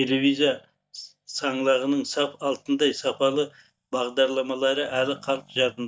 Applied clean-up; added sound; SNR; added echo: neural mask model DeepFilterNet 3.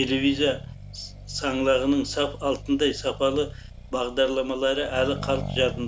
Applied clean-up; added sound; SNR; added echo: none; Accelerating, revving, vroom; 12 dB; none.